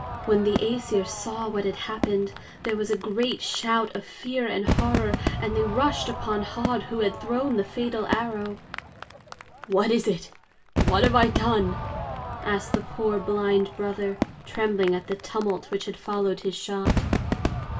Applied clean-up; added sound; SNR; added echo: none; Crowd / Fireworks; 4 dB; reverberation time 0.2 s.